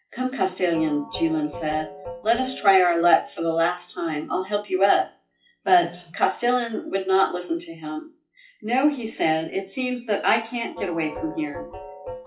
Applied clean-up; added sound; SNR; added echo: classical method WPE with log-MMSE.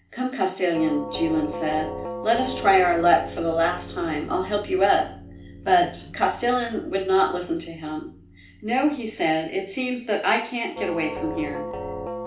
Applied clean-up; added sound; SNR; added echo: none; Doorbell; 12 dB; reverberation time 0.4 s.